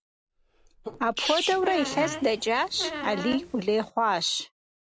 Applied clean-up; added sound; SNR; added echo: none; Sneeze + Squeak; 8 dB; none.